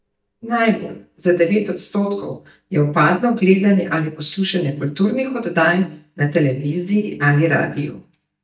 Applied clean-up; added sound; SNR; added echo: neural mask model DeepFilterNet 3.